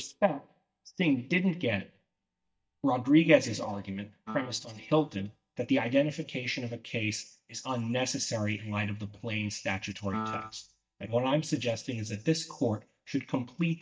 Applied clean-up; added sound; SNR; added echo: neural mask model DeepFilterNet 3.